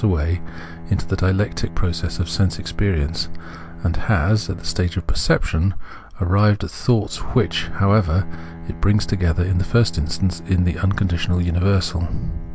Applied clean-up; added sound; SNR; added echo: none; Bowed string instrument; 17 dB; none.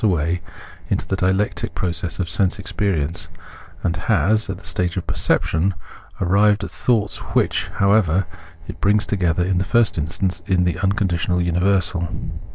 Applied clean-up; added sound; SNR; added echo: neural separator model SepFormer DNS4.